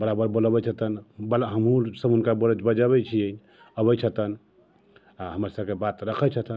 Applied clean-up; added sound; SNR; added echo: none; none; none; none.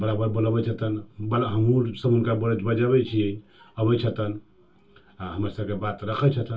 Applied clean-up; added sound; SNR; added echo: none; none; none; reverberation time 0.2 s.